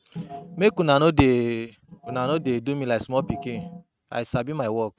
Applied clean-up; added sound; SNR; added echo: neural mask model RNNoise.